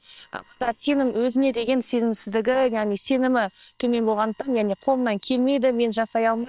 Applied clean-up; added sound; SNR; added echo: neural separator model SepFormer WHAM!.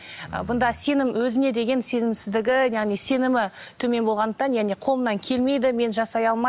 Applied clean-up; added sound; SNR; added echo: none; none; none; none.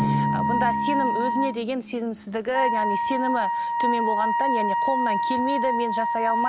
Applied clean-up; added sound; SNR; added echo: none; Drum + Wind instrument, woodwind instrument; -3 dB; none.